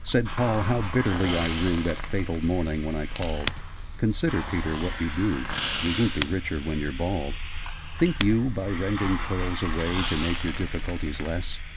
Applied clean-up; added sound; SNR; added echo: none; Typing + Hiss; 4 dB; none.